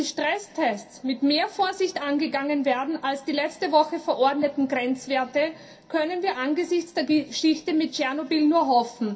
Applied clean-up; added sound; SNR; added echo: none; none; none; reverberation time 0.3 s.